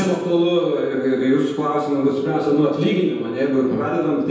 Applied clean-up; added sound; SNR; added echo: none; none; none; reverberation time 1.1 s.